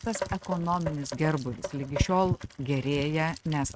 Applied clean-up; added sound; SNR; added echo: neural mask model RNNoise.